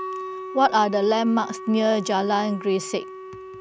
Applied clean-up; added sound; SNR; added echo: none; Wind instrument, woodwind instrument; 12 dB; none.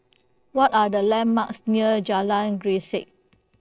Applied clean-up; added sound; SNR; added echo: neural separator model SepFormer DNS4.